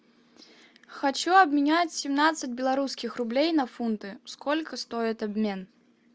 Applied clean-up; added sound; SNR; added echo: none; none; none; none.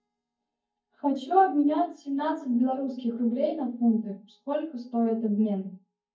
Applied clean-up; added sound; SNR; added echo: neural mask model DeepFilterNet 3.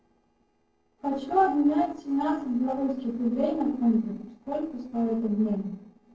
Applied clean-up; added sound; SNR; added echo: neural separator model SepFormer DNS4.